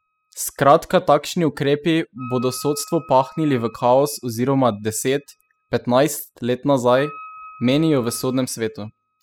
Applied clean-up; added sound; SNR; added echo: classical method spectral subtraction.